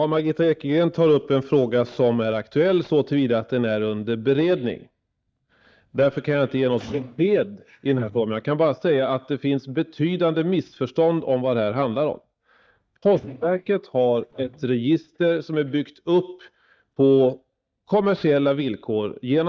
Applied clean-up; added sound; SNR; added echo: neural mask model DeepFilterNet 3.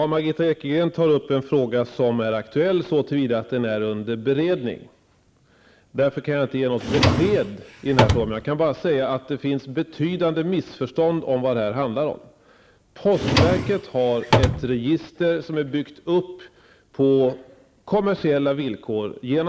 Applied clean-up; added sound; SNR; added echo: none; Drawer open or close; -1 dB; none.